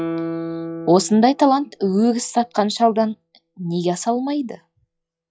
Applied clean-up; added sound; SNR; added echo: classical method log-MMSE.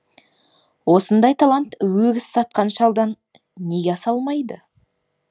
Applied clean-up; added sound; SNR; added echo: none; none; none; none.